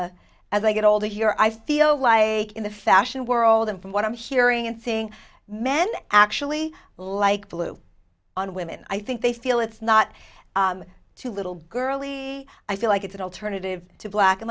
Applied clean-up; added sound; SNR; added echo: none; none; none; none.